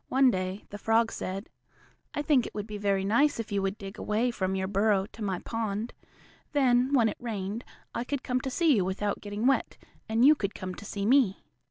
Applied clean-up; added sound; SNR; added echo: none; none; none; none.